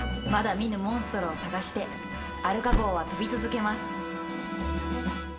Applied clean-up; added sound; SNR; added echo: none; Slam / Car; 4 dB; reverberation time 0.7 s.